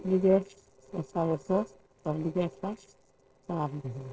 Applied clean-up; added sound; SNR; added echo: neural separator model SepFormer DNS4.